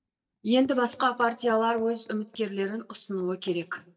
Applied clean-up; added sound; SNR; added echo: neural mask model DeepFilterNet 3.